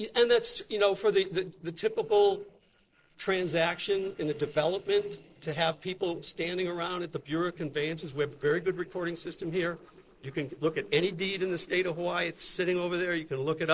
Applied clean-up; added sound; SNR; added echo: neural separator model SepFormer DNS4.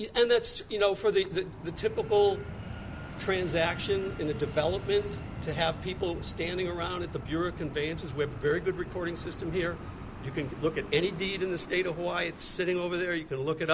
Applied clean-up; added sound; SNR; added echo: none; Fixed-wing aircraft, airplane; 11 dB; none.